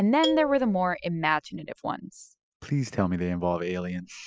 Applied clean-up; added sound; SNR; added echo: classical method spectral subtraction.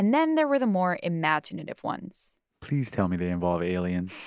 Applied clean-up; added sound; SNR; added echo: none; none; none; none.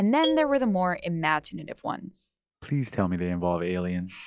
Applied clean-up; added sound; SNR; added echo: classical method log-MMSE.